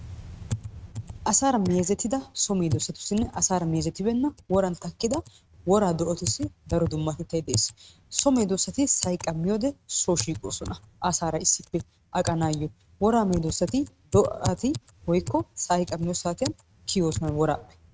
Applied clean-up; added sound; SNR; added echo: neural mask model RNNoise.